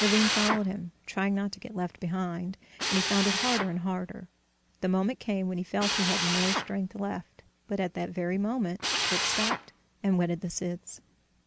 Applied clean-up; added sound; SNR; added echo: none; Drill; 3 dB; none.